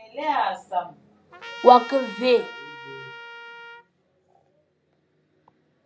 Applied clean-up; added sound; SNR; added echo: none; Trumpet; 15 dB; none.